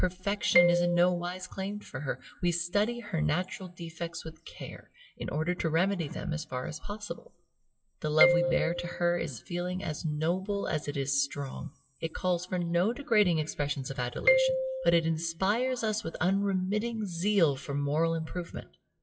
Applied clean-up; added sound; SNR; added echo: classical method WPE with log-MMSE.